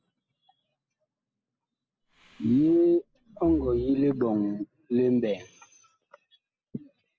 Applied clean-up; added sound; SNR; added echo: none; Breathing; 17 dB; none.